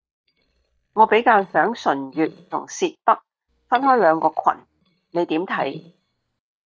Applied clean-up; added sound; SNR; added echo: neural mask model DeepFilterNet 3.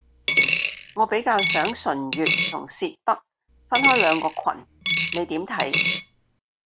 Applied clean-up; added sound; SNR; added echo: none; Coin (dropping); -5 dB; none.